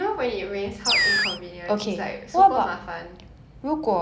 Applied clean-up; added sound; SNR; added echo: none; Animal; 0 dB; none.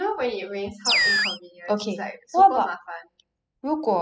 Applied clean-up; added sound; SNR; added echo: classical method spectral subtraction.